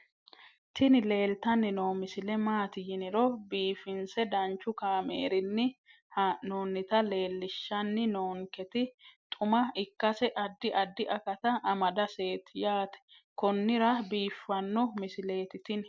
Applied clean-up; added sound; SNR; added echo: none; none; none; none.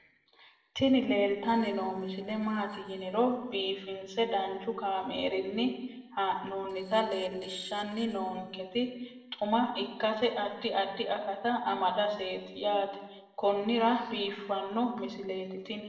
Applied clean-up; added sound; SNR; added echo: neural separator model SepFormer DNS4.